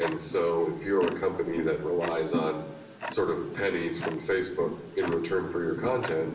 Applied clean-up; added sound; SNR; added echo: none; Tick-tock; 10 dB; reverberation time 0.8 s.